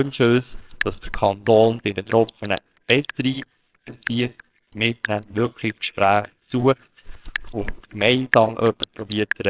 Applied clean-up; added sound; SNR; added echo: neural separator model SepFormer WHAMR!.